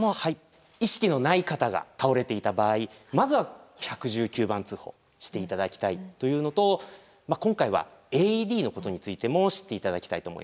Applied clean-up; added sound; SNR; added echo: none; none; none; none.